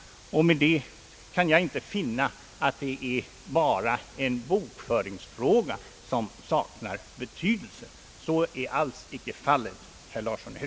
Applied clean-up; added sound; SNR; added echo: none; none; none; none.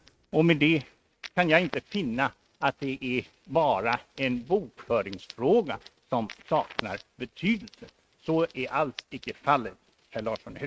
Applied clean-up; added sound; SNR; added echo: neural mask model RNNoise.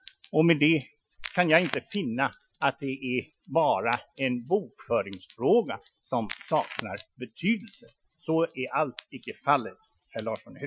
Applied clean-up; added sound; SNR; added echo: classical method Wiener filter.